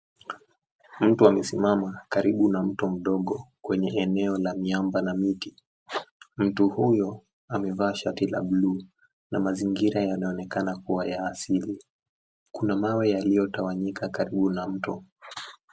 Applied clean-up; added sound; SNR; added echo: none; none; none; none.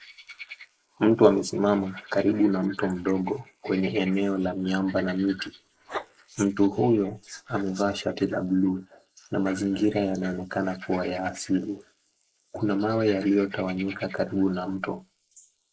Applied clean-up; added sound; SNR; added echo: neural mask model Resemble Enhance denoiser.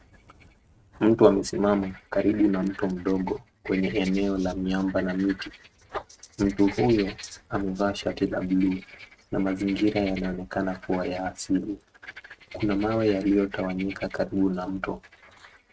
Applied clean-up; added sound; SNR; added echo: neural mask model RNNoise.